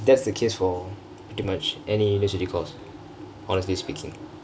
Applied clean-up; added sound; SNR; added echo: none; none; none; none.